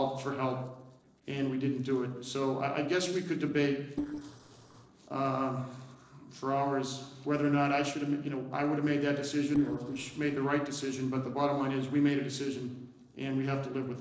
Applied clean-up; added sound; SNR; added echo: neural separator model SepFormer DNS4.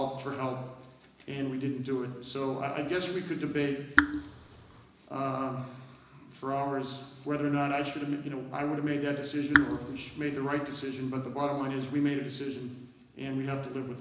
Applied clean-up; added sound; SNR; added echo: none; Raindrop / Drip; -4 dB; reverberation time 1.0 s.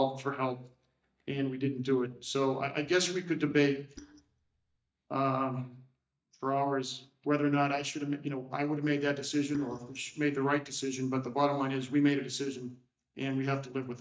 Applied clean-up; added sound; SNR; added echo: neural mask model DeepFilterNet 3.